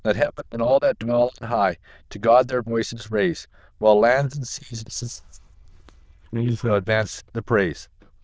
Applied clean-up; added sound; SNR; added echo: neural diffusion model UNIVERSE++.